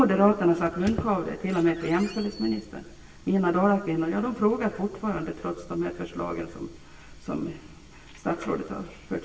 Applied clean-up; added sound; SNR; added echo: none; Squeak; 15 dB; reverberation time 1.4 s.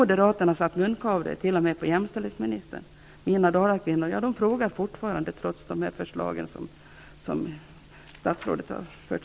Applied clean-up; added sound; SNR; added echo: none; none; none; none.